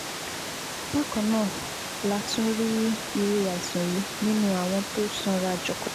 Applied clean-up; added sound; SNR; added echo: none; Water; 6 dB; none.